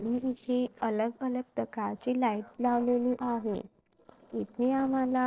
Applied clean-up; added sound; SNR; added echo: neural separator model SepFormer DNS4.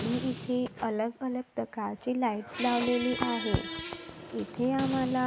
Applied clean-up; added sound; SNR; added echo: none; Squeak; 9 dB; none.